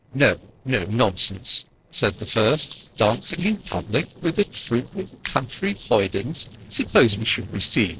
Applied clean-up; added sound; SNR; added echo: neural separator model SepFormer DNS4.